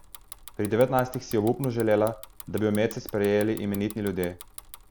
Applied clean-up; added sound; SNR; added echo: none; Bicycle; 18 dB; none.